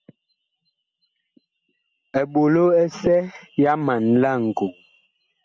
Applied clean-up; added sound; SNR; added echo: none; none; none; none.